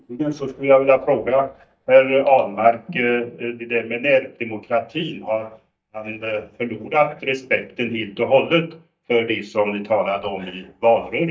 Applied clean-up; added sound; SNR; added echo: neural mask model DeepFilterNet 3.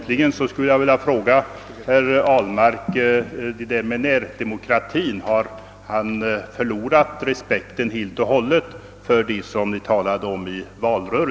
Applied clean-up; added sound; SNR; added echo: none; none; none; none.